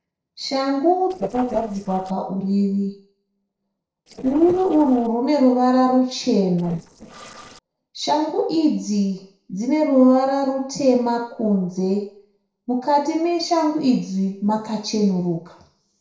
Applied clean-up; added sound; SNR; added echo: neural separator model SepFormer DNS4.